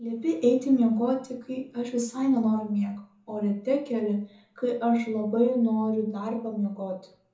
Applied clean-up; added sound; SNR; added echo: none; none; none; reverberation time 0.6 s.